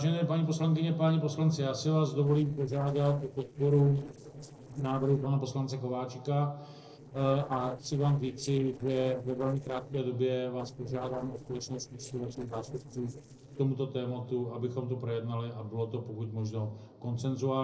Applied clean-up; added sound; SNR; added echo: neural separator model SepFormer DNS4.